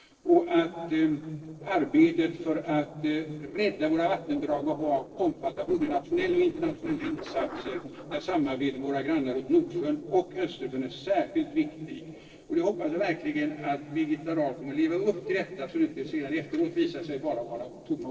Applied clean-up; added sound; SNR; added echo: neural separator model SepFormer DNS4.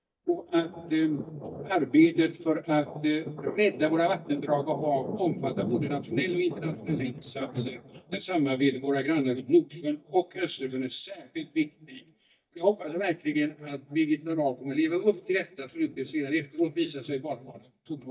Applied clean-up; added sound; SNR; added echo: neural mask model DeepFilterNet 3.